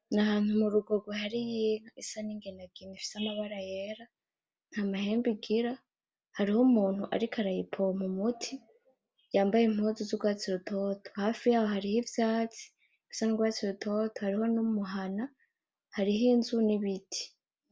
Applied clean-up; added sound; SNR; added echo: none; none; none; none.